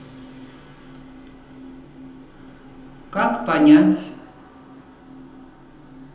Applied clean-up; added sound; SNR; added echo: none; none; none; reverberation time 0.9 s.